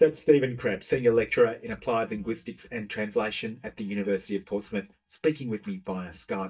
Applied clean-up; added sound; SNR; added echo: neural mask model DeepFilterNet 3.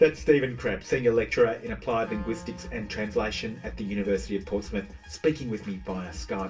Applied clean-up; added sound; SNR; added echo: none; Wind instrument, woodwind instrument; 20 dB; reverberation time 0.2 s.